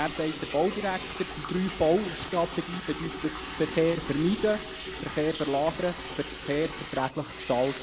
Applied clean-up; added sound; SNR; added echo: none; Liquid; 8 dB; none.